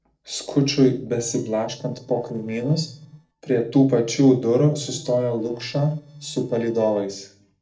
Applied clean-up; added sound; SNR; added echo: neural separator model SepFormer DNS4.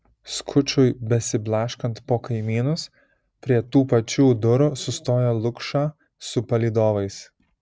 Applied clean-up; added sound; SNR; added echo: none; none; none; none.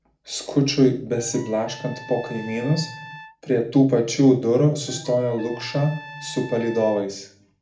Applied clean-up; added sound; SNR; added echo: none; Trumpet; 20 dB; reverberation time 0.4 s.